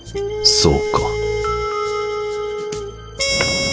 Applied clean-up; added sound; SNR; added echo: none; none; none; none.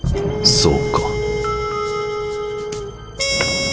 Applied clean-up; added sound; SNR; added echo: none; Fireworks; 7 dB; none.